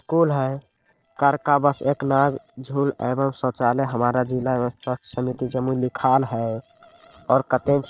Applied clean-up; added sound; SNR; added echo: neural separator model SepFormer DNS4.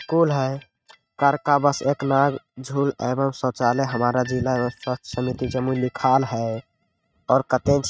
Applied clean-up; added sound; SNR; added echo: neural mask model RNNoise.